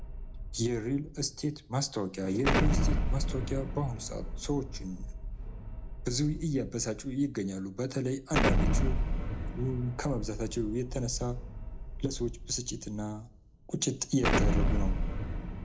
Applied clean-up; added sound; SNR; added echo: none; Explosion; -2 dB; reverberation time 0.2 s.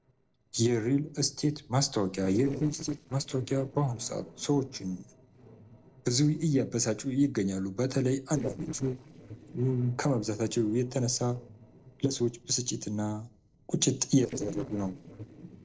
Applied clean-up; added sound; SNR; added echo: neural separator model SepFormer DNS4.